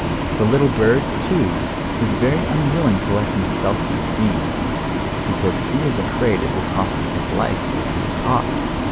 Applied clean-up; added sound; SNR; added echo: none; Bus; 0 dB; none.